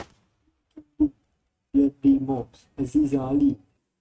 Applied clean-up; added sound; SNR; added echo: neural mask model RNNoise.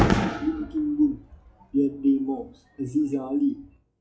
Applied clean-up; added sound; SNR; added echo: classical method log-MMSE.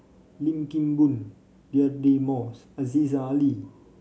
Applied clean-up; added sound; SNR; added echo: none; none; none; none.